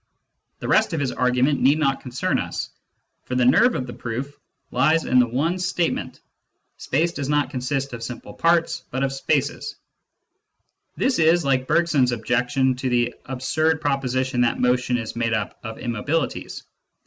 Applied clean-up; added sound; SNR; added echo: none; none; none; none.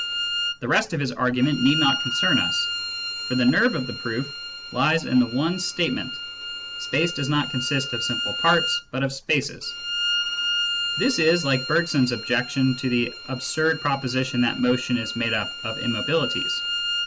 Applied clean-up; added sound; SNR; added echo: none; Bowed string instrument; 5 dB; none.